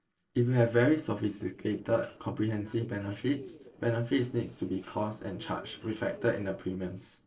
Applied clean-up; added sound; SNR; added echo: neural separator model SepFormer DNS4.